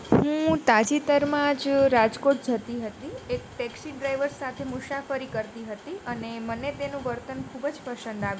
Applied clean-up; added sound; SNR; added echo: none; none; none; none.